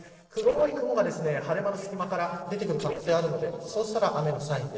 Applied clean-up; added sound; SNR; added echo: neural separator model SepFormer DNS4.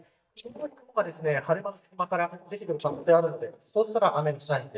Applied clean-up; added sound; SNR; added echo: neural mask model DeepFilterNet 3.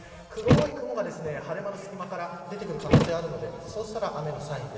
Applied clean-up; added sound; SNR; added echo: none; Thump, thud; -4 dB; reverberation time 2.8 s.